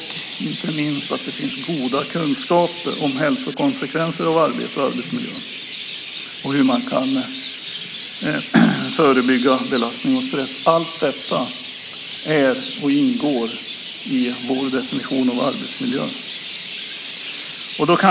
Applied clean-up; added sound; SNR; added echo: none; Chirp, tweet; 9 dB; none.